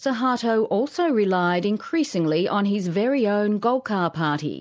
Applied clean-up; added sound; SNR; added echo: none; none; none; none.